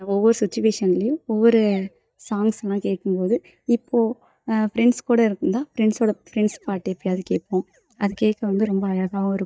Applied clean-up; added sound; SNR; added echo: neural mask model DeepFilterNet 3.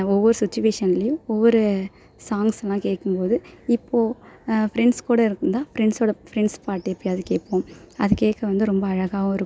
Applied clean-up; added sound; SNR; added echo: none; none; none; none.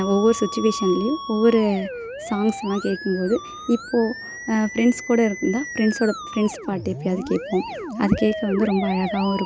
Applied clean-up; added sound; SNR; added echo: none; Musical instrument; 10 dB; none.